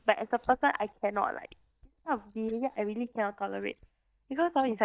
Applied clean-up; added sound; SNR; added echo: neural mask model DeepFilterNet 3.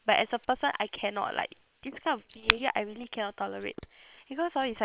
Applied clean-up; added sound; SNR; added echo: neural separator model SepFormer WHAM!.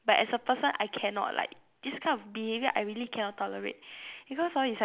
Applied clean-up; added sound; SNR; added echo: none; none; none; none.